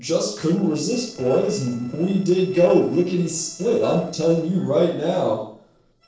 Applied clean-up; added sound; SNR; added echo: neural separator model SepFormer DNS4.